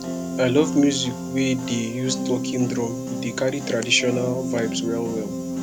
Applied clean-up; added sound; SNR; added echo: none; Piano; 4 dB; none.